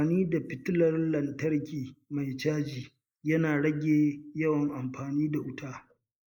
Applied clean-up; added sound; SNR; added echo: neural mask model Resemble Enhance denoiser.